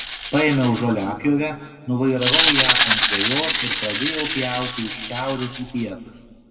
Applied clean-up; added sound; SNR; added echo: none; Rattle (instrument); 0 dB; reverberation time 1.4 s.